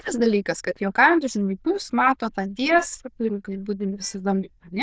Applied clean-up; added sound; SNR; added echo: neural diffusion model UNIVERSE++.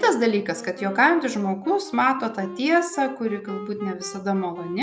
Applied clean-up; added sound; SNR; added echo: none; Wind instrument, woodwind instrument; 16 dB; none.